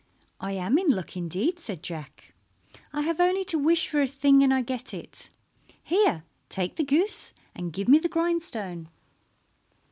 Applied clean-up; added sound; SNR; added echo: none; none; none; none.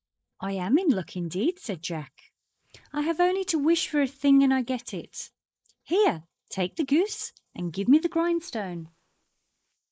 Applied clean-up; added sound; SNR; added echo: neural mask model Resemble Enhance denoiser.